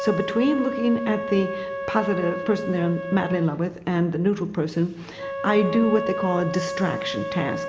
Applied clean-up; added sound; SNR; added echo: none; Wind instrument, woodwind instrument; 7 dB; reverberation time 1.3 s.